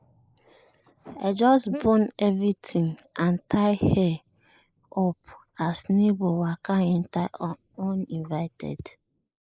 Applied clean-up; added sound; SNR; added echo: neural mask model Resemble Enhance denoiser.